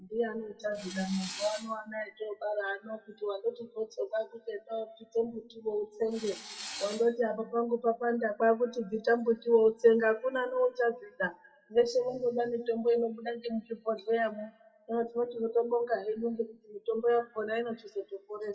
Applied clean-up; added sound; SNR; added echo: classical method WPE with log-MMSE.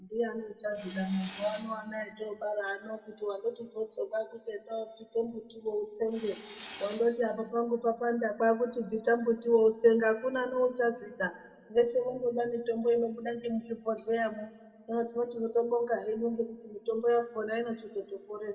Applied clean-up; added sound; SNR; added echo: none; Tools; 14 dB; reverberation time 1.4 s.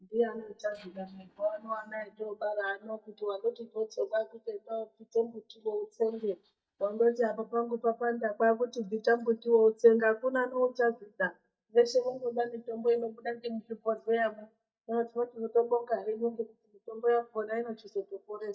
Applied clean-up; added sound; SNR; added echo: neural mask model DeepFilterNet 3.